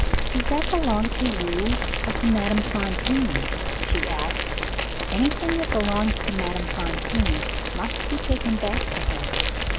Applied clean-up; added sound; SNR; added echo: none; Boiling; -3 dB; none.